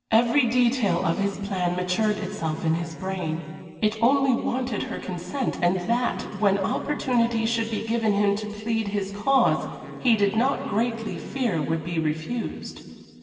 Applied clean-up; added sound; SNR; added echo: none; Wind instrument, woodwind instrument; 19 dB; reverberation time 2.6 s.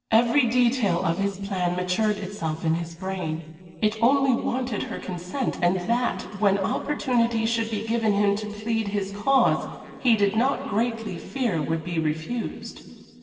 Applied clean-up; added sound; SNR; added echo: neural separator model SepFormer DNS4.